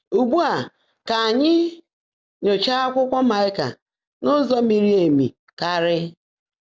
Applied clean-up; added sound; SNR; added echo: none; none; none; none.